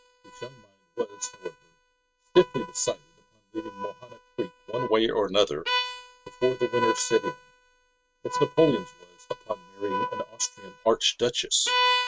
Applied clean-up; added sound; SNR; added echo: neural mask model RNNoise.